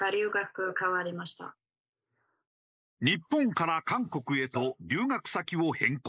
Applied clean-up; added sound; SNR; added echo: neural mask model Resemble Enhance denoiser.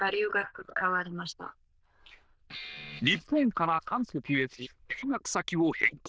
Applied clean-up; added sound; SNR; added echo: neural diffusion model UNIVERSE++.